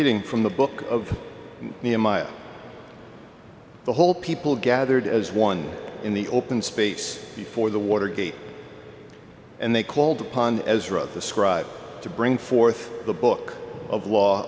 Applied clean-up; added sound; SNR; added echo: none; none; none; none.